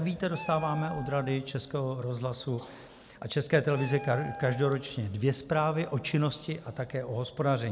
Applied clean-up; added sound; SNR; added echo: none; Meow; 16 dB; none.